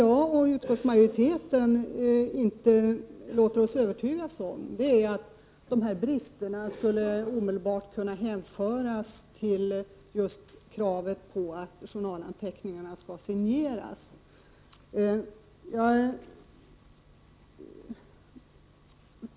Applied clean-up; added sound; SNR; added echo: none; none; none; none.